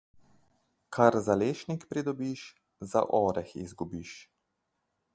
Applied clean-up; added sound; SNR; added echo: none; none; none; none.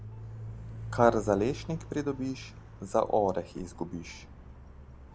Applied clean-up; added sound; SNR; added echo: none; Car; 12 dB; none.